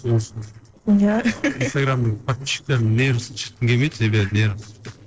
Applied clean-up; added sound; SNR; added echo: neural separator model SepFormer DNS4.